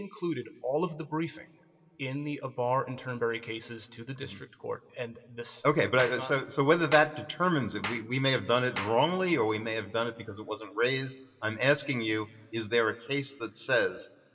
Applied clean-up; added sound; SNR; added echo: none; Clapping; 12 dB; reverberation time 2.8 s.